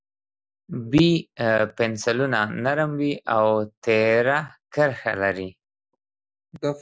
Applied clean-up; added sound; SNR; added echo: none; none; none; none.